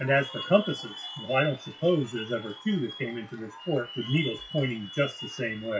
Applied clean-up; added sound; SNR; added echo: classical method WPE with log-MMSE.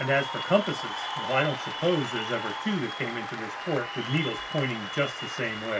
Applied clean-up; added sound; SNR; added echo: none; Applause / Cheering; 6 dB; reverberation time 0.2 s.